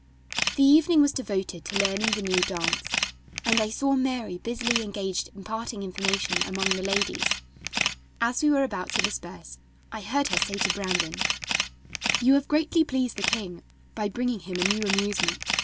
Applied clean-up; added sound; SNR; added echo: none; Camera; 3 dB; none.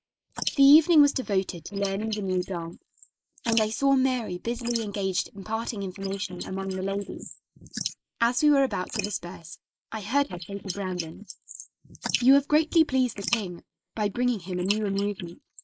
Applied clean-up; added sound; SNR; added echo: neural mask model Resemble Enhance denoiser.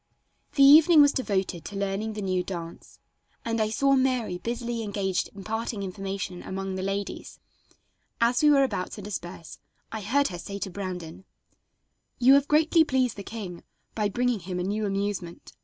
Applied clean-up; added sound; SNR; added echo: none; none; none; none.